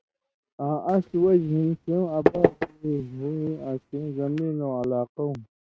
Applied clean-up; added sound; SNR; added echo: neural mask model RNNoise.